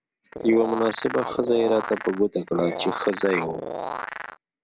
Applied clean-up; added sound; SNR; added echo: none; Animal; 8 dB; none.